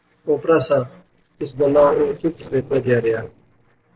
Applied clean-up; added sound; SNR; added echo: neural separator model SepFormer DNS4.